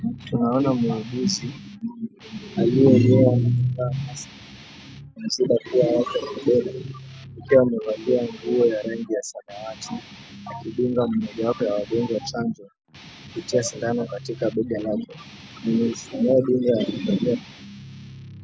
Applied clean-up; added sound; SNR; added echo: none; Guitar; 19 dB; none.